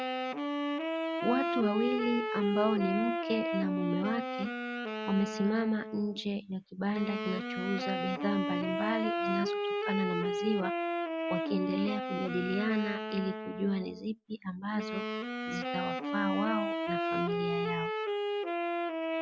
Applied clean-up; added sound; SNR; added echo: none; Wind instrument, woodwind instrument; 0 dB; none.